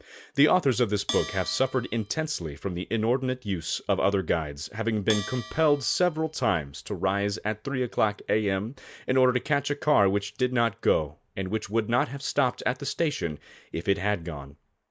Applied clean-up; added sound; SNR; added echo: none; Bell; 15 dB; none.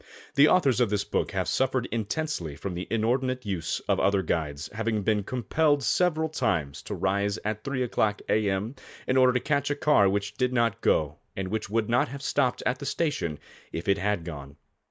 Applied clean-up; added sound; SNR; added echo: none; none; none; none.